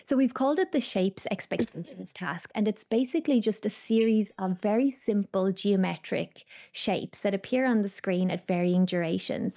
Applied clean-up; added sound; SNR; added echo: neural mask model DeepFilterNet 3.